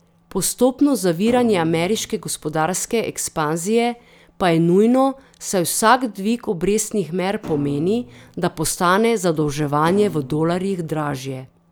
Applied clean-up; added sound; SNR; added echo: none; Thump, thud; 17 dB; none.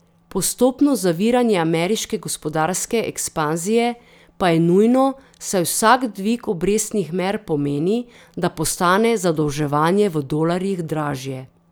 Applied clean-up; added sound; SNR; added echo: none; none; none; none.